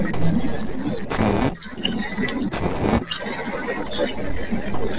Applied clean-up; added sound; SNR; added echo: neural separator model SepFormer DNS4.